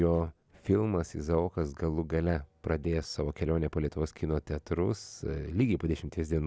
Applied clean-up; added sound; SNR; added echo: none; none; none; none.